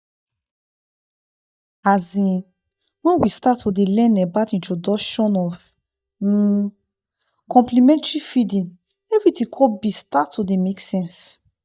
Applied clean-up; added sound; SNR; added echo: neural mask model DeepFilterNet 3.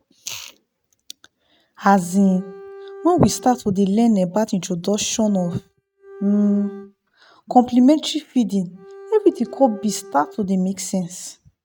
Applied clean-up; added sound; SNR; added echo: neural mask model RNNoise.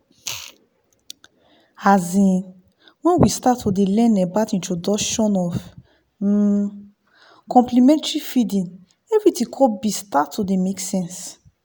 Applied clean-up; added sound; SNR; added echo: none; none; none; none.